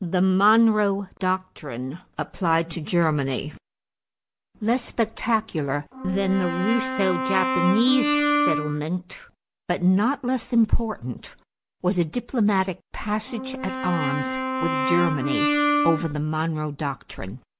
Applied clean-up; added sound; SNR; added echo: none; Brass instrument; 1 dB; none.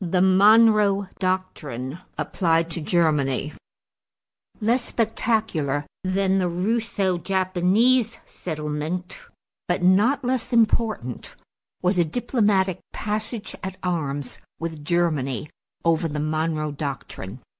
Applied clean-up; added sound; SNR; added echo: none; none; none; none.